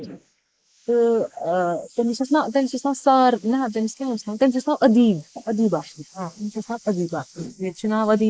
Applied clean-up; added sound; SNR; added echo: neural mask model Resemble Enhance denoiser.